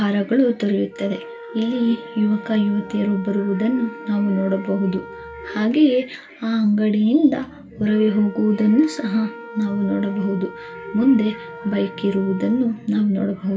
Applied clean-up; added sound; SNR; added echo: none; Wind instrument, woodwind instrument; 18 dB; reverberation time 0.1 s.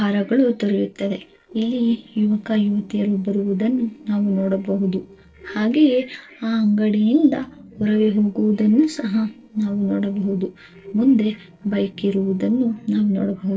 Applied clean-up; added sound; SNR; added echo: neural separator model SepFormer DNS4.